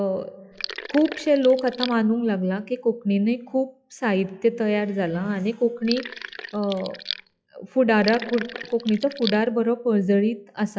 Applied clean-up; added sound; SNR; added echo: classical method log-MMSE.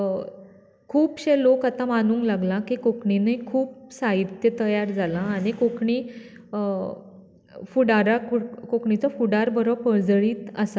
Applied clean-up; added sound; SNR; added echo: none; none; none; none.